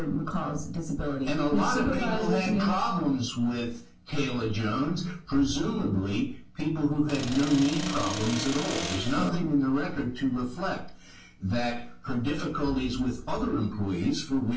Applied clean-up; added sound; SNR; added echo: none; Accelerating, revving, vroom; 6 dB; reverberation time 0.3 s.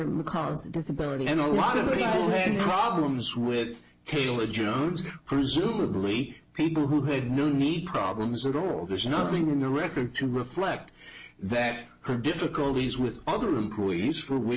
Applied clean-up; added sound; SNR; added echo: none; none; none; none.